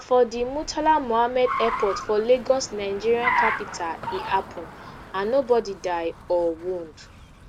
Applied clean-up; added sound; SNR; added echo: none; Car; 8 dB; none.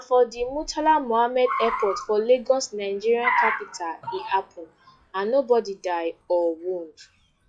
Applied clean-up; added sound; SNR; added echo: classical method log-MMSE.